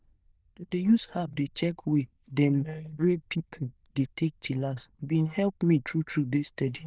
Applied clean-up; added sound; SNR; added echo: neural diffusion model UNIVERSE++.